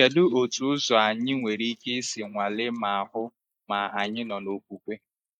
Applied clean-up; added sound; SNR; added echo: neural mask model Resemble Enhance denoiser.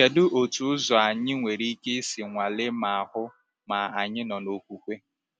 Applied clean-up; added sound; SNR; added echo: none; none; none; none.